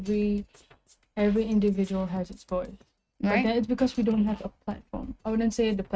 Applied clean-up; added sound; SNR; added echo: neural mask model RNNoise.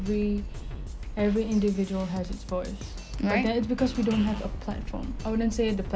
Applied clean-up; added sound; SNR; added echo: none; Drum kit; 8 dB; none.